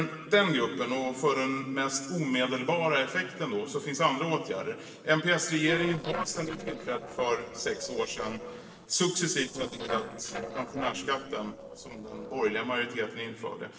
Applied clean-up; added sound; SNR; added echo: neural separator model SepFormer DNS4.